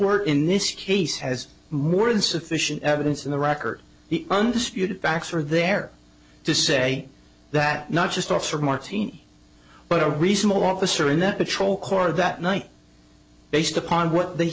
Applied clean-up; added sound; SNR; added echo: none; none; none; none.